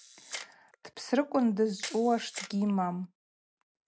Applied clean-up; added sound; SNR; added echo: none; Camera; 16 dB; none.